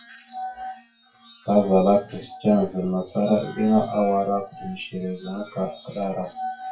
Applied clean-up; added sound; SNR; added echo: classical method WPE with log-MMSE.